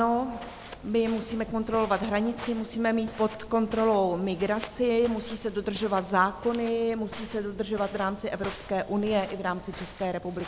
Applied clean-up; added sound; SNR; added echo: none; Walk, footsteps; 16 dB; none.